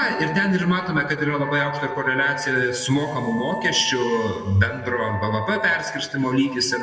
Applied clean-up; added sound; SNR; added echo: none; Wind instrument, woodwind instrument; 12 dB; reverberation time 1.7 s.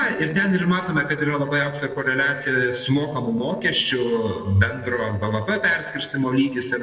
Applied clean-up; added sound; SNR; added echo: neural separator model SepFormer DNS4.